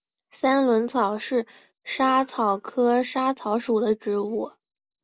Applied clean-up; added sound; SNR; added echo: none; none; none; none.